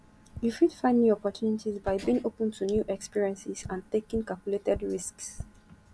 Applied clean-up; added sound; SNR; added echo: none; Tap; 18 dB; none.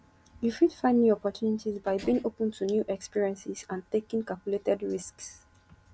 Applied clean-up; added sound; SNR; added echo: none; none; none; none.